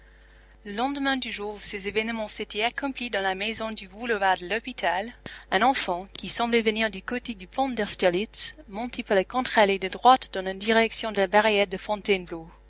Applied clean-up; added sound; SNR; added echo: none; none; none; none.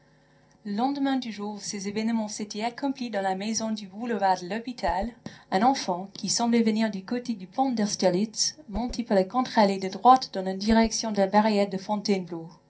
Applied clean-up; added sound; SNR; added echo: none; Whoosh, swoosh, swish; 13 dB; reverberation time 0.3 s.